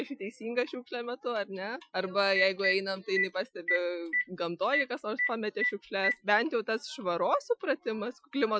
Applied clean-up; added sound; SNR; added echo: classical method Wiener filter.